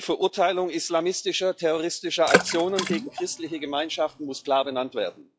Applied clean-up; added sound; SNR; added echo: classical method log-MMSE.